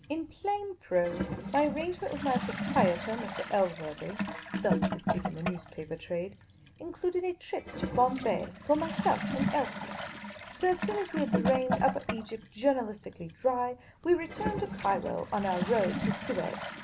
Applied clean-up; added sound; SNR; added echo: none; Toilet flush / Gurgling; 4 dB; none.